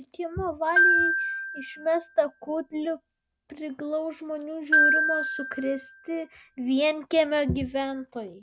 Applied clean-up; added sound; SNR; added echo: none; Glockenspiel; -1 dB; none.